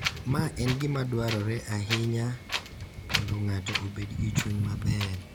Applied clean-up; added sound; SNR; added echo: none; Wind; 3 dB; none.